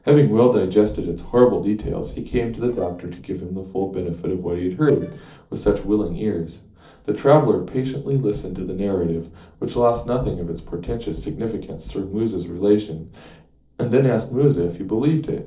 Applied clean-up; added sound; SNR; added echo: neural separator model SepFormer DNS4.